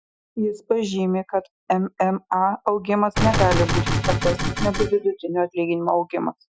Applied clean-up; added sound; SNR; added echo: classical method Wiener filter.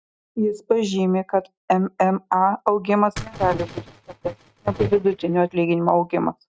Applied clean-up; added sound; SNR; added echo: neural mask model RNNoise.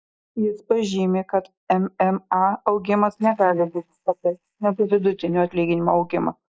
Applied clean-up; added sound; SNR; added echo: neural mask model Resemble Enhance denoiser.